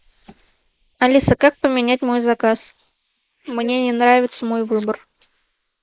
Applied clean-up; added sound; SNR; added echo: neural mask model Resemble Enhance denoiser.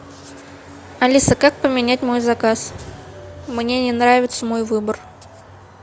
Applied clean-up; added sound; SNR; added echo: none; none; none; none.